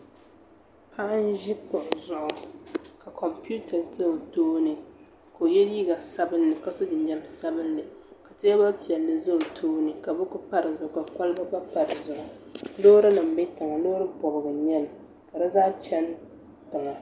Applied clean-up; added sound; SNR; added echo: none; none; none; none.